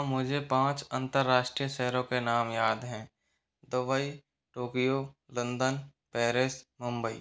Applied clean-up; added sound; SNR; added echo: none; none; none; none.